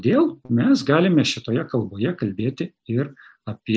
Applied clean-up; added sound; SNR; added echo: none; none; none; none.